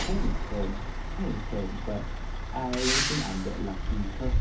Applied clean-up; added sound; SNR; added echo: none; Truck; -4 dB; reverberation time 0.3 s.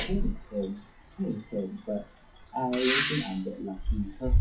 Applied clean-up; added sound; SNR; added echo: classical method WPE with log-MMSE.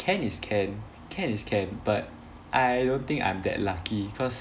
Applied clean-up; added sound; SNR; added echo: none; none; none; none.